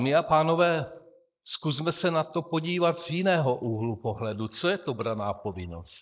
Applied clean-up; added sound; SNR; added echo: neural mask model Resemble Enhance denoiser.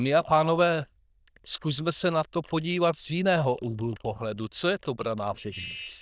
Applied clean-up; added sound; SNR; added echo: neural diffusion model UNIVERSE++.